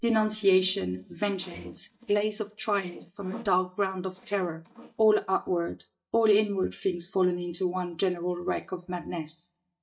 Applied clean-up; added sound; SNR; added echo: neural mask model DeepFilterNet 3.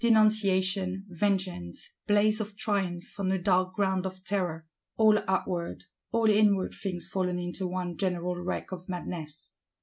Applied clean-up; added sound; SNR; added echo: none; none; none; none.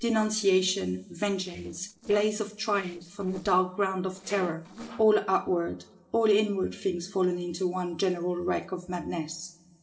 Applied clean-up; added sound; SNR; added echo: neural separator model SepFormer DNS4.